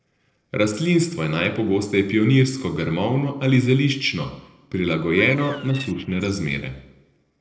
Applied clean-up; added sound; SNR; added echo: neural separator model SepFormer DNS4.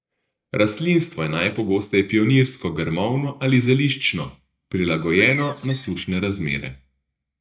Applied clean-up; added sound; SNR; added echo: neural mask model DeepFilterNet 3.